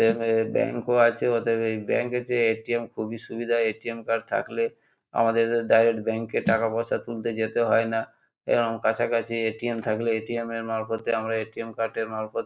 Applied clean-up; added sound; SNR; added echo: neural mask model DeepFilterNet 3.